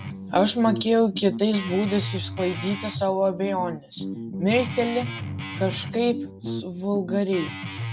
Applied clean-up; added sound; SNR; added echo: none; Guitar; 8 dB; none.